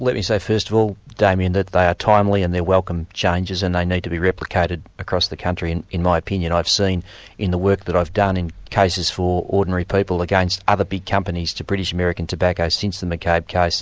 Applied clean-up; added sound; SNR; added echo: none; none; none; none.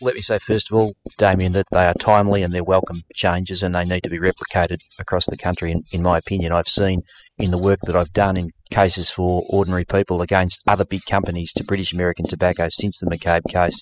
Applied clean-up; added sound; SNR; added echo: classical method spectral subtraction.